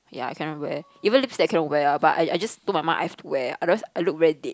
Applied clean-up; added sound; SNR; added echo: none; none; none; none.